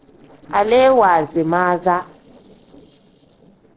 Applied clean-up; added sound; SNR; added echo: neural separator model SepFormer DNS4.